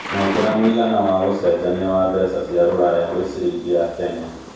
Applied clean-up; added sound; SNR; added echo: none; Thunder / Rain; 13 dB; reverberation time 0.7 s.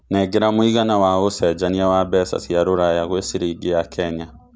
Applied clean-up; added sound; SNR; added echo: none; none; none; none.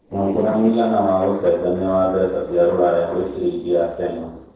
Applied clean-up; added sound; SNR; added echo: neural separator model SepFormer DNS4.